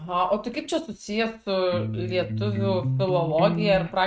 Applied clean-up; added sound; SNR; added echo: neural mask model RNNoise.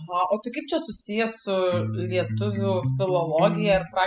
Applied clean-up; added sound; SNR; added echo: classical method spectral subtraction.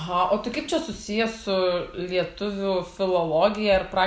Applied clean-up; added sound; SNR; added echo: none; none; none; none.